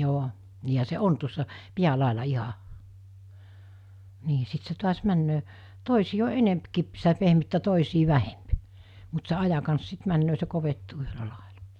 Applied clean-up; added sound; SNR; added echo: none; none; none; none.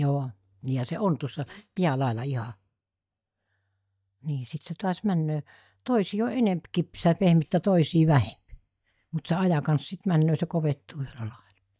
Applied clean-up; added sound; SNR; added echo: neural mask model DeepFilterNet 3.